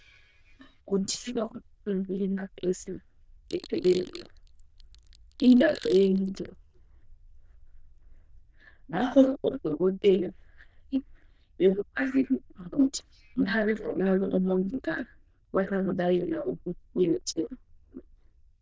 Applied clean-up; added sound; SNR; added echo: neural diffusion model UNIVERSE++.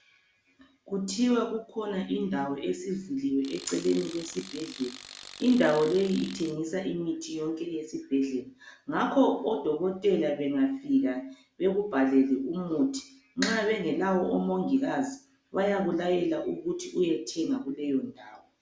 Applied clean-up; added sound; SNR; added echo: none; Tools; 17 dB; none.